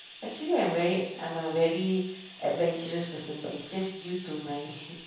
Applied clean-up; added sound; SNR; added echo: none; Bathtub (filling or washing); 17 dB; reverberation time 0.7 s.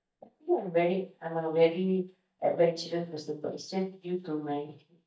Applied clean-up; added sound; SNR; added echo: neural mask model DeepFilterNet 3.